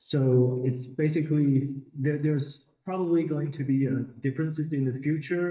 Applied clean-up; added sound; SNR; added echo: neural mask model DeepFilterNet 3.